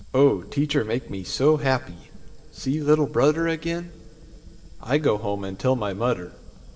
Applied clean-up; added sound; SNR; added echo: none; Fire; 19 dB; reverberation time 2.0 s.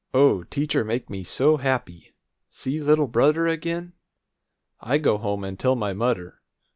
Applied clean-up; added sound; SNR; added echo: none; none; none; none.